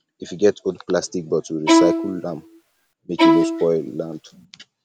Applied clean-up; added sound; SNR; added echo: none; Bowed string instrument; -5 dB; none.